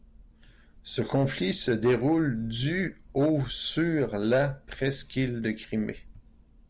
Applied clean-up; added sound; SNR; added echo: none; none; none; none.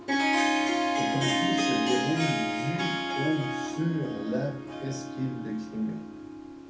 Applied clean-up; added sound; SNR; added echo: none; Harp; -3 dB; reverberation time 0.5 s.